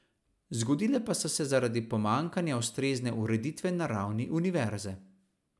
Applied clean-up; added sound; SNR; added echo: none; none; none; none.